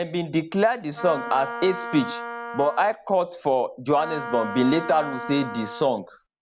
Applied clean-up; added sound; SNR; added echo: none; Wind instrument, woodwind instrument; 10 dB; none.